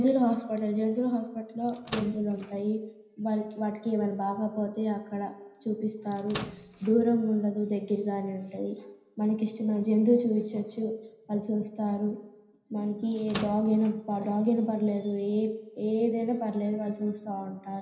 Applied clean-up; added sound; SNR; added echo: none; Microwave oven; 12 dB; reverberation time 0.9 s.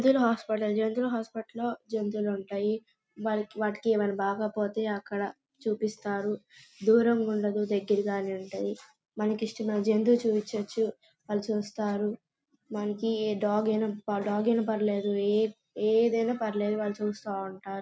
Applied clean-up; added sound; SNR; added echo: none; none; none; none.